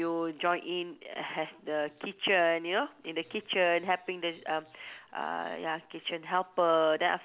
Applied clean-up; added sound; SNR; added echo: none; none; none; none.